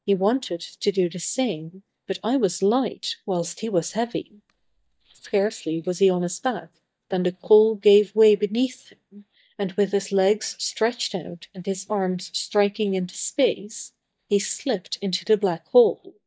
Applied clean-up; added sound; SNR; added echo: neural mask model DeepFilterNet 3.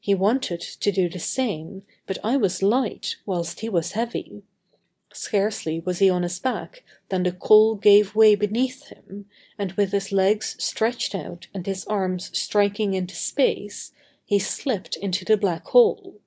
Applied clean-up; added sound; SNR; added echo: none; none; none; none.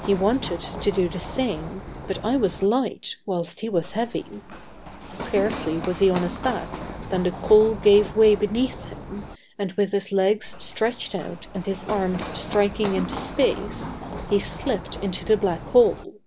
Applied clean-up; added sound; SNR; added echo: none; Cutlery, silverware + Run; 11 dB; none.